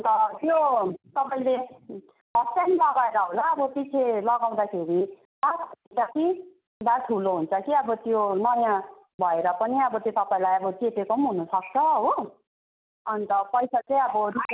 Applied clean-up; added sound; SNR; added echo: none; none; none; none.